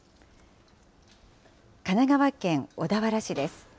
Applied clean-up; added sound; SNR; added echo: none; none; none; none.